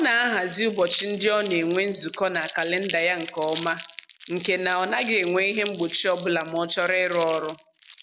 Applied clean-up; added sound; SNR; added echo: none; Crumpling, crinkling; 8 dB; none.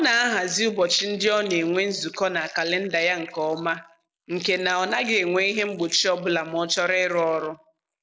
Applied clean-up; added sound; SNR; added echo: neural mask model Resemble Enhance denoiser.